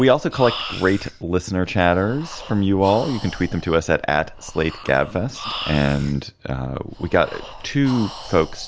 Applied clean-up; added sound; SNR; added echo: none; Breathing; 14 dB; none.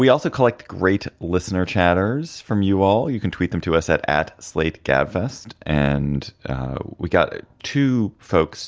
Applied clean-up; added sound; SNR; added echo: none; none; none; none.